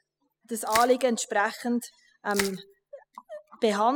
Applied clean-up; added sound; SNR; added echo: classical method spectral subtraction.